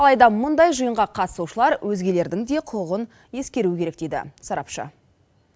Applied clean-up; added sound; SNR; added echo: none; none; none; none.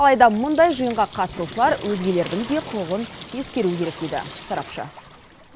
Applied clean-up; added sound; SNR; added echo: none; Sink (filling or washing) / Water tap, faucet + Waves, surf; 15 dB; none.